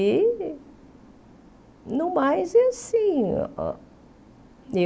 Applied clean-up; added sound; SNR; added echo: none; none; none; none.